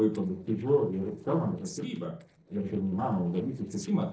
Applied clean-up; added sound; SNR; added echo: neural separator model SepFormer DNS4.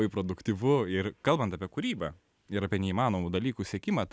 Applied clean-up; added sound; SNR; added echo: none; none; none; none.